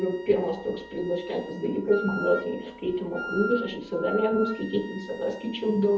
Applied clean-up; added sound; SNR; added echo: none; Wind instrument, woodwind instrument; 11 dB; reverberation time 0.7 s.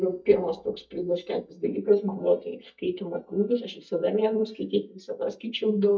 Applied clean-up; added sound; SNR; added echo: neural mask model DeepFilterNet 3.